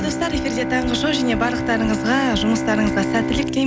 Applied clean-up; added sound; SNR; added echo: none; Bowed string instrument; 3 dB; none.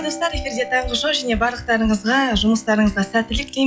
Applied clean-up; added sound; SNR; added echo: classical method log-MMSE.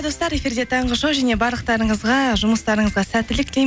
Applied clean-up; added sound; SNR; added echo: none; none; none; none.